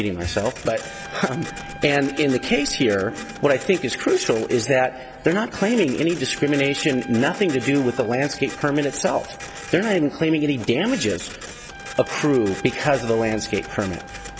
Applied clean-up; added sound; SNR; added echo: none; Printer + Trumpet; 15 dB; none.